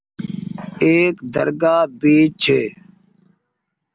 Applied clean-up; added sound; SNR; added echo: none; none; none; none.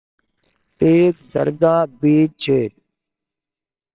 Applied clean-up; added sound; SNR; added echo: neural separator model SepFormer WHAMR!.